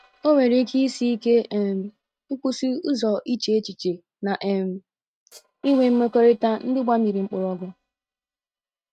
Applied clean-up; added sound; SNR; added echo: neural mask model RNNoise.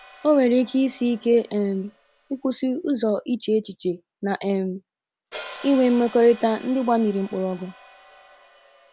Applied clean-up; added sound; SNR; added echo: none; Hi-hat; 20 dB; none.